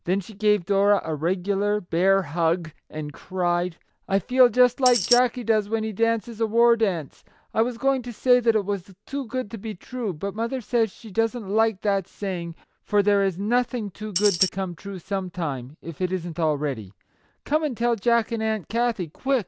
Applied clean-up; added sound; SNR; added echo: none; Tambourine; 1 dB; none.